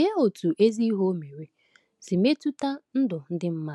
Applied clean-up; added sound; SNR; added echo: none; none; none; none.